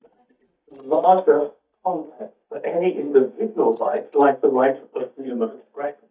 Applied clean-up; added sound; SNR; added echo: neural mask model DeepFilterNet 3.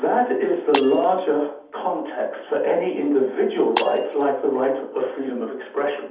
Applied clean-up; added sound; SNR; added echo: none; Shatter; 14 dB; reverberation time 0.6 s.